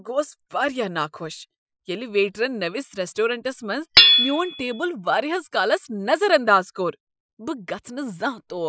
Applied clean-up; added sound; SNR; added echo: classical method Wiener filter.